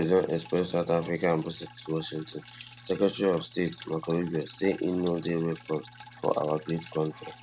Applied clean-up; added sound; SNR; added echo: none; Drip; 18 dB; none.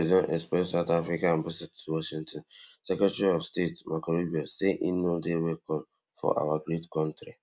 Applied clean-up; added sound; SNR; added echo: none; none; none; none.